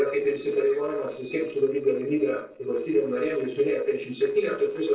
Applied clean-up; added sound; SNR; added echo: neural separator model SepFormer DNS4.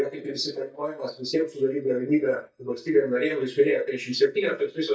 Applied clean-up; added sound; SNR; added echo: neural mask model DeepFilterNet 3.